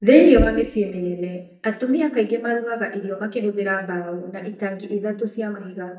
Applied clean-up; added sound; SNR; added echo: neural mask model DeepFilterNet 3.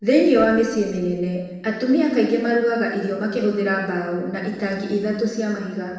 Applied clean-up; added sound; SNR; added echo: neural separator model SepFormer DNS4.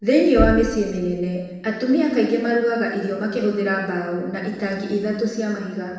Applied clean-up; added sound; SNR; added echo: none; Knock; 10 dB; reverberation time 1.0 s.